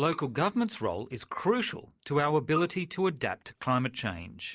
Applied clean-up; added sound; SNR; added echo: neural mask model Resemble Enhance denoiser.